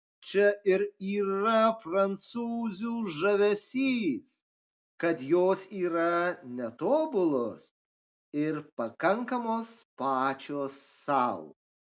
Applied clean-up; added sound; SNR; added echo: none; none; none; none.